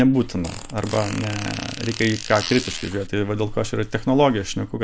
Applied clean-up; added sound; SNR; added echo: none; Fart; 12 dB; none.